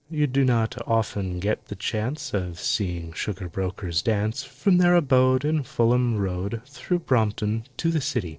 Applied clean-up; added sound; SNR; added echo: neural separator model SepFormer DNS4.